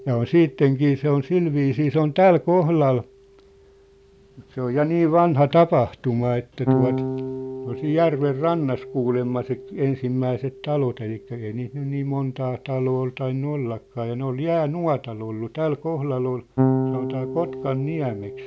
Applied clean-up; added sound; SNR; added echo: none; Electric guitar / Bass guitar; 9 dB; none.